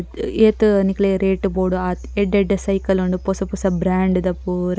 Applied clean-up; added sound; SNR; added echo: none; none; none; none.